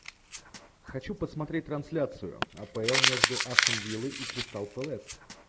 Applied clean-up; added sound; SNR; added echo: none; Crumpling, crinkling; -3 dB; none.